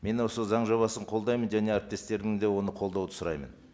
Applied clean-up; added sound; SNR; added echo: none; none; none; none.